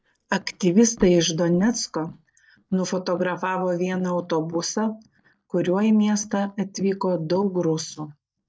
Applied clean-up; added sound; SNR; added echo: neural mask model DeepFilterNet 3.